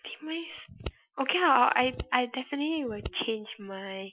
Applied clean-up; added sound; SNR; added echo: classical method Wiener filter.